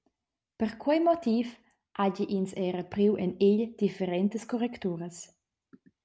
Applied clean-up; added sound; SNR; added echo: none; none; none; none.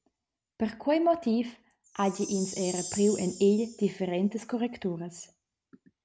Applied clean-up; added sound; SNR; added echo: none; Chime; 15 dB; none.